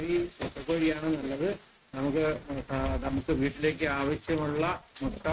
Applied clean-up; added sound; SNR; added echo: neural mask model RNNoise.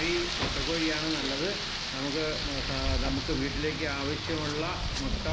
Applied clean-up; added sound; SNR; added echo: none; Rain; -1 dB; none.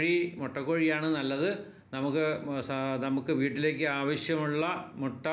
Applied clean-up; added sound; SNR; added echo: none; none; none; none.